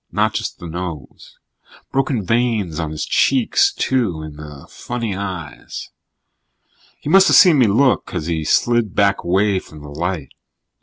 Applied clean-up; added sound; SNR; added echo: none; none; none; none.